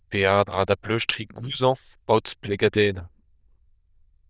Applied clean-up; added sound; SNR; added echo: neural diffusion model UNIVERSE++.